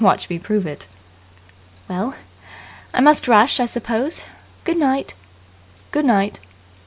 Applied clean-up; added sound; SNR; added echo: none; none; none; none.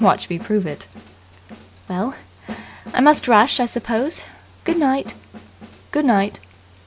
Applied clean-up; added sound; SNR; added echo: none; Snare drum; 19 dB; none.